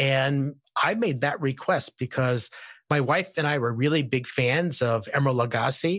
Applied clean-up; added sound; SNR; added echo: none; none; none; none.